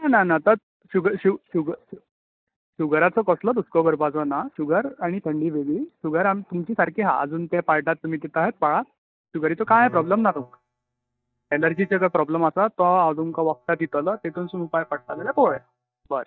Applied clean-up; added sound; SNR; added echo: neural mask model DeepFilterNet 3.